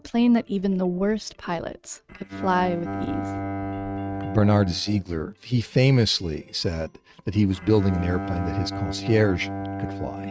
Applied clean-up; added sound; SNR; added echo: neural mask model RNNoise.